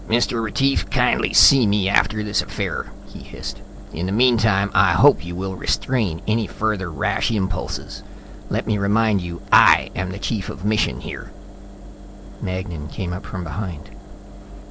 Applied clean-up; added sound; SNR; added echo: none; Engine; 15 dB; none.